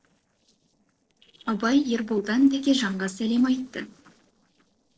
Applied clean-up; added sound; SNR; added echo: neural separator model SepFormer DNS4.